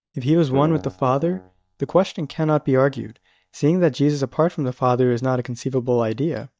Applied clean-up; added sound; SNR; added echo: neural mask model DeepFilterNet 3.